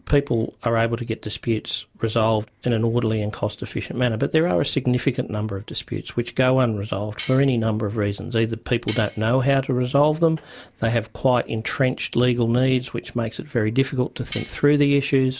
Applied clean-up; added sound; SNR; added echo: none; Cutlery, silverware; 19 dB; none.